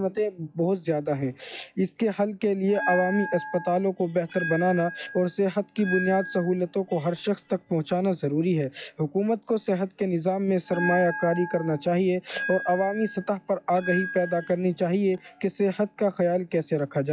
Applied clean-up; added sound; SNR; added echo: classical method log-MMSE.